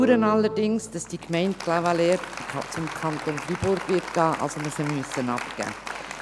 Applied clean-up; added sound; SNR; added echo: none; Applause; 9 dB; none.